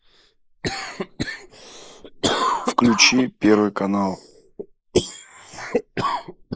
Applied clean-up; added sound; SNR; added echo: neural mask model Resemble Enhance denoiser.